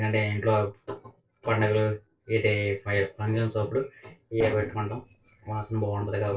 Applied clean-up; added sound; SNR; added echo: neural separator model SepFormer DNS4.